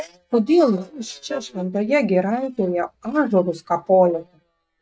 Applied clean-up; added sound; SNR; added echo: neural mask model DeepFilterNet 3.